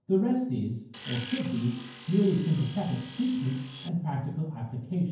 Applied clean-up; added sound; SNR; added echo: none; Tools; 13 dB; reverberation time 0.9 s.